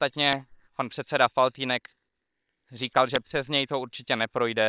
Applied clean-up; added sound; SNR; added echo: neural separator model SepFormer WHAM!.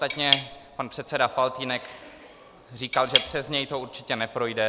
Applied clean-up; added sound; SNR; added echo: none; Cutlery, silverware / Tap; 1 dB; none.